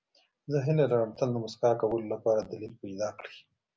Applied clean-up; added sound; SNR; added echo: none; none; none; none.